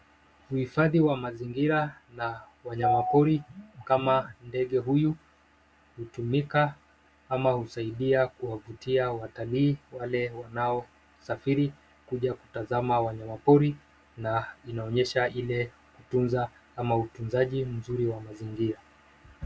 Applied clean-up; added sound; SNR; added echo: none; none; none; none.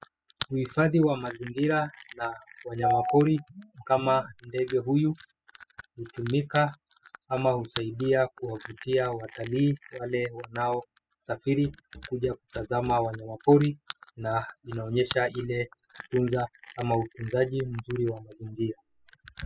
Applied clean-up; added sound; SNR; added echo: classical method spectral subtraction.